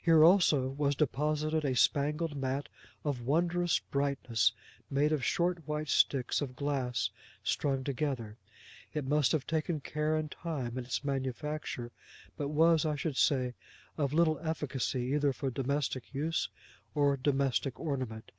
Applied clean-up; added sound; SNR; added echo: none; none; none; none.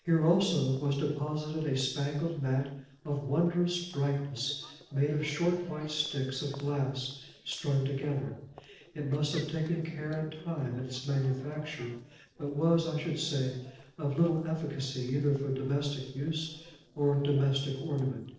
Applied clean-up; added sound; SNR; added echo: neural separator model SepFormer DNS4.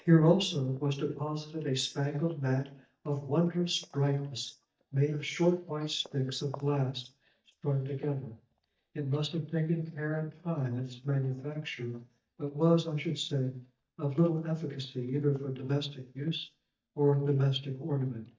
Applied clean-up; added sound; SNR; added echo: neural mask model DeepFilterNet 3.